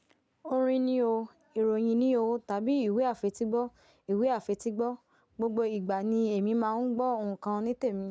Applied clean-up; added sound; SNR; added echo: none; none; none; none.